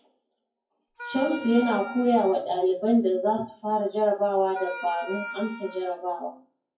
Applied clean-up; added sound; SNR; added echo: classical method WPE with log-MMSE.